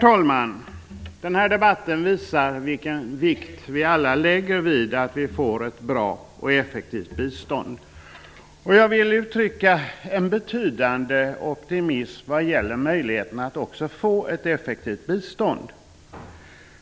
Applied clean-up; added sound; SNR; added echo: none; none; none; none.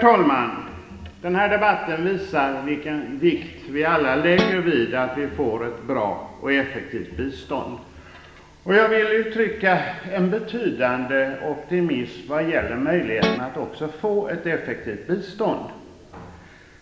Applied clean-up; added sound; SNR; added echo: none; Guitar; 1 dB; reverberation time 2.0 s.